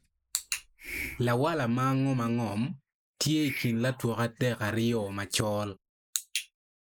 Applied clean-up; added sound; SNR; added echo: neural mask model Resemble Enhance denoiser.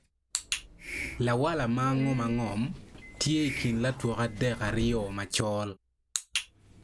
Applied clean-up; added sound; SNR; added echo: none; Subway, metro, underground + Hiss; 11 dB; none.